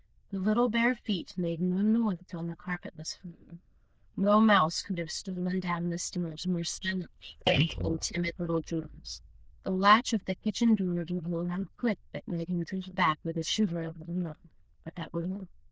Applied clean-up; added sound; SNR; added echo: neural diffusion model UNIVERSE++.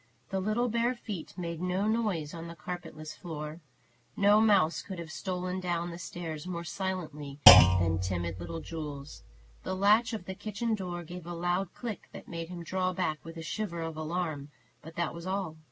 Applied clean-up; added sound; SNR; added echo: none; Thump, thud; -4 dB; none.